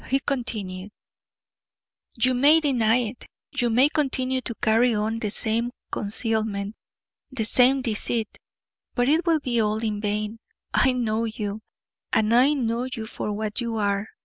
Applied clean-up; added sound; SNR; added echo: none; none; none; none.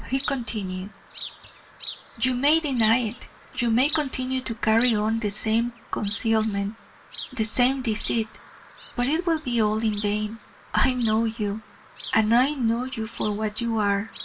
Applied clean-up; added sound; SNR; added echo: none; Chirp, tweet; 16 dB; reverberation time 0.2 s.